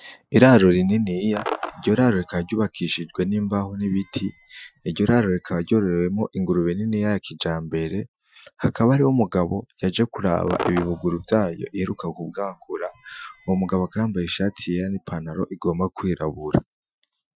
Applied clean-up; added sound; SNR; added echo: classical method Wiener filter.